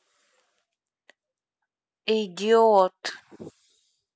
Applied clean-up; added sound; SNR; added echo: none; none; none; none.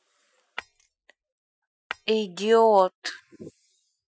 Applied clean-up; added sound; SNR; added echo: classical method Wiener filter.